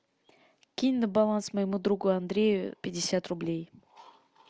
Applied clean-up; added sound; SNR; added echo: none; none; none; none.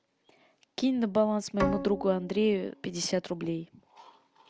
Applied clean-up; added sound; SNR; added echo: none; Bowed string instrument; 8 dB; none.